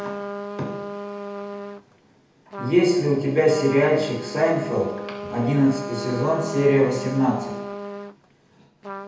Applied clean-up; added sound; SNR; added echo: none; Trumpet; 10 dB; reverberation time 0.8 s.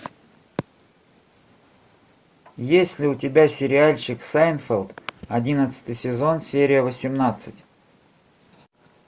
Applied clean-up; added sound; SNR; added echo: none; none; none; none.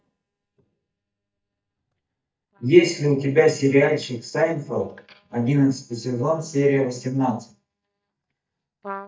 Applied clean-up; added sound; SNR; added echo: neural mask model DeepFilterNet 3.